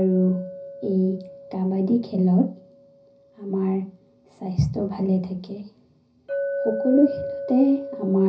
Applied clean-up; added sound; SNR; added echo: none; Chink, clink; 11 dB; reverberation time 0.5 s.